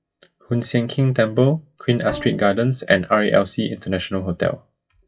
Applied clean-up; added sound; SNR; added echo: classical method WPE with log-MMSE.